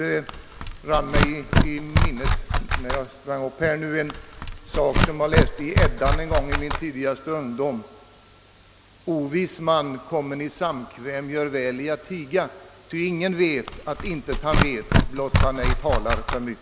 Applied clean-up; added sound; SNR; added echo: none; Tearing; -4 dB; none.